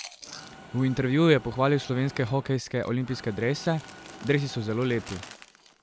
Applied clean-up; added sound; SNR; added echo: none; Chewing, mastication + Mechanisms; 18 dB; none.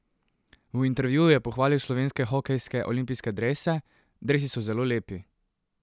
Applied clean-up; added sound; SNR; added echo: none; none; none; none.